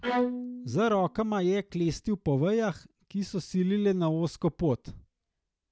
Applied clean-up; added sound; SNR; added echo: none; Bowed string instrument; 6 dB; none.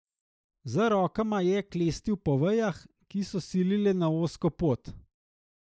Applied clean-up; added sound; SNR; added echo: neural mask model Resemble Enhance denoiser.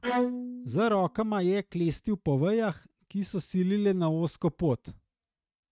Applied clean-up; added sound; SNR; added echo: neural mask model RNNoise.